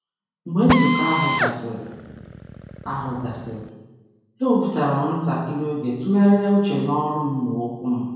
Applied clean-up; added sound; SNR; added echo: none; Drill; 4 dB; reverberation time 0.9 s.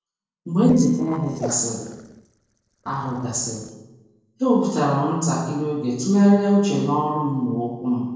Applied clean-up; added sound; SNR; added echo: neural separator model SepFormer DNS4.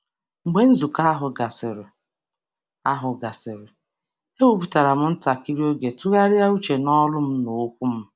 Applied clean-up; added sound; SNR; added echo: none; none; none; none.